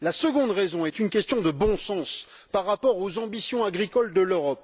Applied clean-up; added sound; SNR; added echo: none; none; none; none.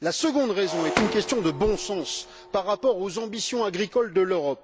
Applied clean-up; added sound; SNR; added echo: none; Shatter; 9 dB; none.